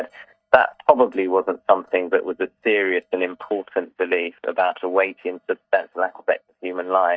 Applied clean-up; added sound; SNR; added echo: neural mask model DeepFilterNet 3.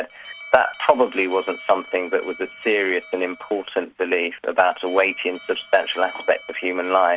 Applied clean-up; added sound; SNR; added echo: none; Alarm; 19 dB; none.